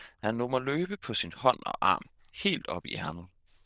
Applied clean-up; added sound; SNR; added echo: neural diffusion model UNIVERSE++.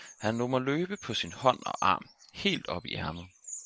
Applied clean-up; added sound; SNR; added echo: none; Bird vocalization, bird call, bird song; 19 dB; none.